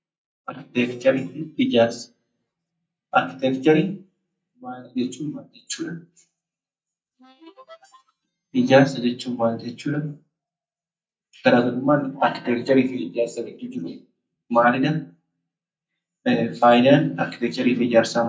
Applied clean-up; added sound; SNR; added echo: neural mask model DeepFilterNet 3.